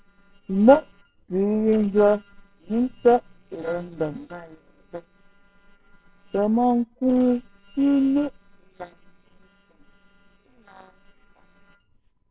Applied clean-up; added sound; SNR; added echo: neural separator model SepFormer WHAMR!.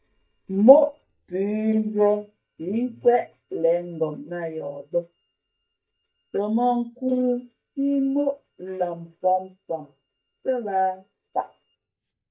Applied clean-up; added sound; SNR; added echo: neural mask model DeepFilterNet 3.